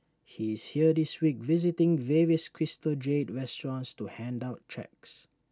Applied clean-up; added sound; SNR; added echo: none; none; none; none.